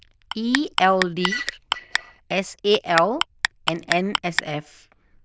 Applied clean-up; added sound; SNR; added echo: neural diffusion model UNIVERSE++.